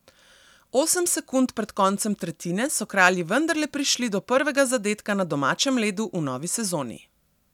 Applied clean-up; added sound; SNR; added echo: none; none; none; none.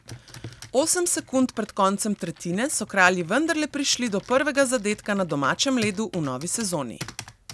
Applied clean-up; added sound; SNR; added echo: none; Computer keyboard; 19 dB; none.